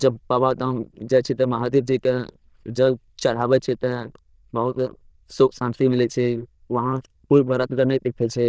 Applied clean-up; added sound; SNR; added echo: neural diffusion model UNIVERSE++.